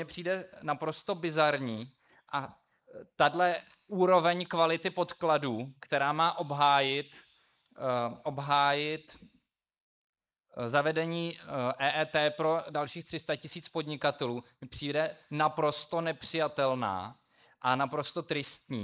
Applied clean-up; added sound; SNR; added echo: neural mask model Resemble Enhance denoiser.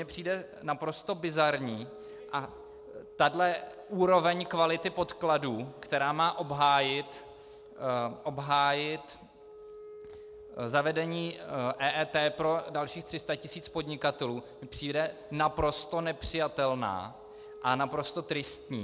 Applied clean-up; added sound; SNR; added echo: none; Wind instrument, woodwind instrument; 19 dB; none.